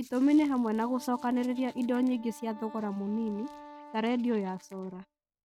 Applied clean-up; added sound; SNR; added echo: neural mask model RNNoise.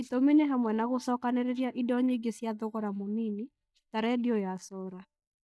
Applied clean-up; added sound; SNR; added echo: neural mask model DeepFilterNet 3.